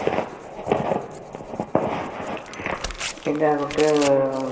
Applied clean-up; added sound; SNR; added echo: none; Tearing; 14 dB; reverberation time 2.1 s.